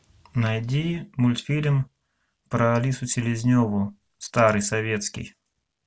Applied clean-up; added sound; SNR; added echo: none; none; none; none.